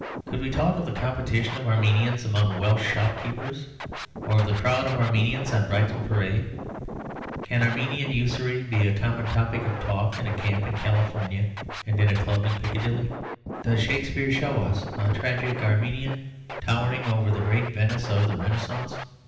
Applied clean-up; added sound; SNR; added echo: none; Scratching (performance technique); 10 dB; reverberation time 0.9 s.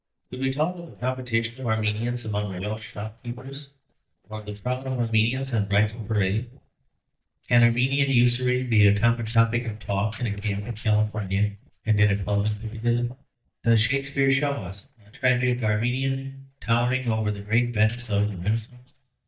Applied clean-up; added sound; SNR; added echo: neural mask model DeepFilterNet 3.